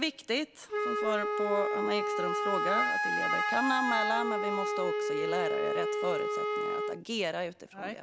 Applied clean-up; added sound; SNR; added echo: none; Wind instrument, woodwind instrument; -3 dB; none.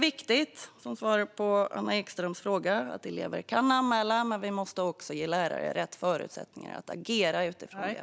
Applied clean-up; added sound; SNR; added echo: none; none; none; none.